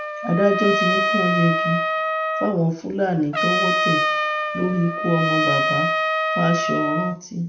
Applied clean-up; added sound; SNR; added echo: none; Trumpet; -1 dB; reverberation time 0.5 s.